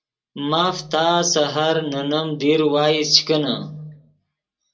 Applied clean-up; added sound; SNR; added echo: none; none; none; reverberation time 0.2 s.